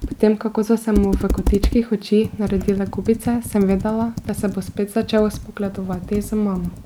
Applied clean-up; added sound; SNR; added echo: none; Computer keyboard; 7 dB; none.